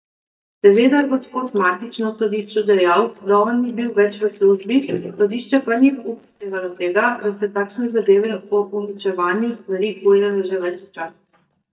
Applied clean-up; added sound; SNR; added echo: neural mask model DeepFilterNet 3.